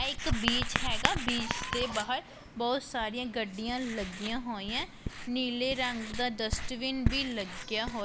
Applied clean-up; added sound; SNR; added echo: none; Writing; 3 dB; none.